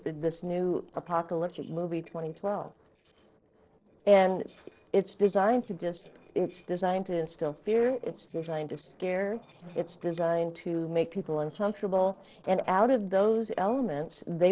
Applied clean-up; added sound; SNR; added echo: neural separator model SepFormer DNS4.